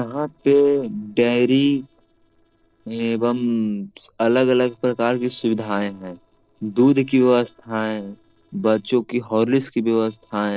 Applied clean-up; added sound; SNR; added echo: neural separator model SepFormer DNS4.